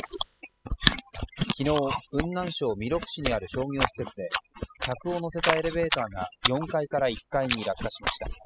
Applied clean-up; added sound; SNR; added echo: classical method spectral subtraction.